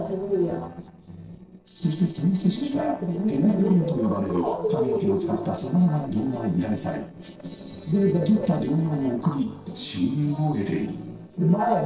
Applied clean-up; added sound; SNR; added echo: neural separator model SepFormer DNS4.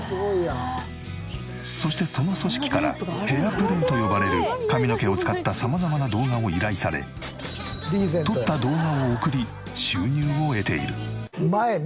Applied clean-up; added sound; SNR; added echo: none; none; none; none.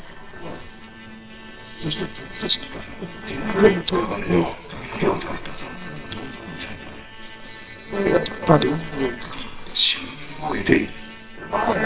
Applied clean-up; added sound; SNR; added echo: neural separator model SepFormer WHAMR!.